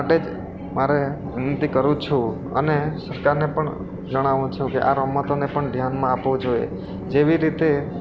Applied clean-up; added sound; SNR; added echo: none; Train; 10 dB; none.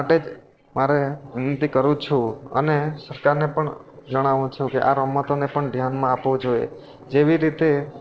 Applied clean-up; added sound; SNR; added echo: neural separator model SepFormer DNS4.